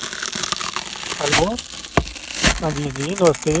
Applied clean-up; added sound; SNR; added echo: none; Tearing; 0 dB; none.